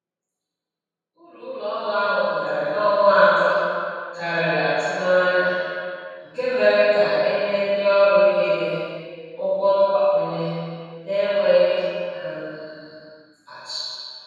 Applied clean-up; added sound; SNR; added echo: none; none; none; reverberation time 2.2 s.